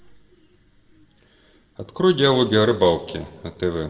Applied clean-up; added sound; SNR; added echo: none; none; none; reverberation time 1.0 s.